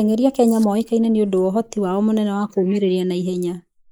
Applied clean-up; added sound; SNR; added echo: neural mask model Resemble Enhance denoiser.